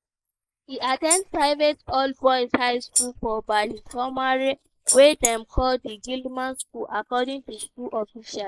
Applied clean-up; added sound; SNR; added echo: neural mask model Resemble Enhance denoiser.